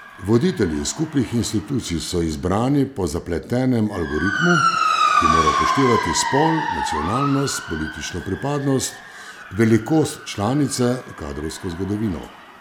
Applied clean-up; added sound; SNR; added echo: none; Motor vehicle (road) / Siren; 3 dB; none.